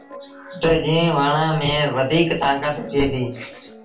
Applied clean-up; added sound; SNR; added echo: none; Guitar; 20 dB; reverberation time 0.3 s.